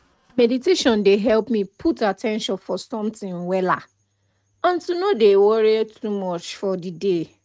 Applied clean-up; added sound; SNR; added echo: neural mask model RNNoise.